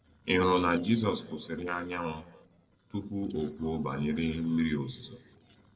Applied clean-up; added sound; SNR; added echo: neural separator model SepFormer DNS4.